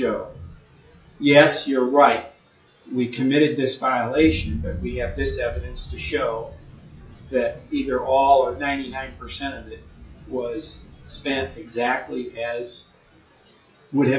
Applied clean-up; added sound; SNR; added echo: classical method log-MMSE.